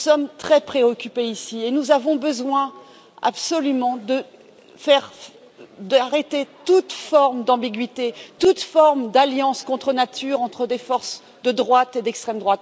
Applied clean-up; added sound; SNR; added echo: none; none; none; none.